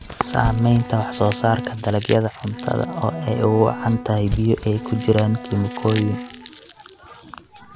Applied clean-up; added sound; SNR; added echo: none; Bowed string instrument + Crumpling, crinkling / Crushing; 11 dB; none.